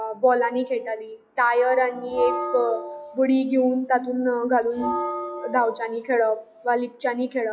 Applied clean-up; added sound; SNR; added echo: classical method log-MMSE.